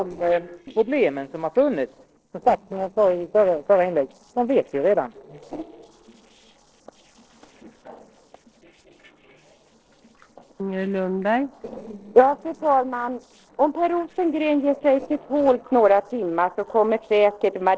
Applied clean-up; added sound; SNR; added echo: neural separator model SepFormer DNS4.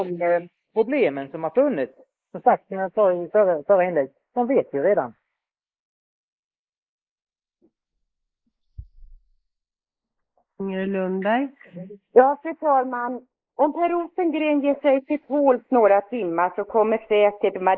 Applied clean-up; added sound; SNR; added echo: neural mask model Resemble Enhance denoiser.